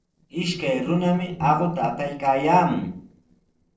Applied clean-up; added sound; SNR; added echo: neural separator model SepFormer DNS4.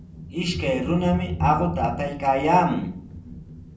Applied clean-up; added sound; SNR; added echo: none; Thunder; 8 dB; reverberation time 0.6 s.